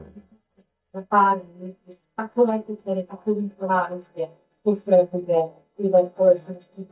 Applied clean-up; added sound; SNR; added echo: neural mask model DeepFilterNet 3.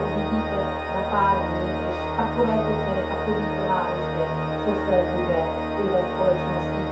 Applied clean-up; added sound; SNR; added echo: none; Organ; 1 dB; reverberation time 0.6 s.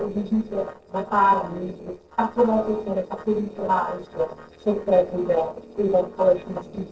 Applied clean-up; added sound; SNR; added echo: neural separator model SepFormer DNS4.